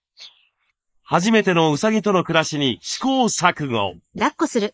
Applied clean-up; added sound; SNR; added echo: neural mask model Resemble Enhance denoiser.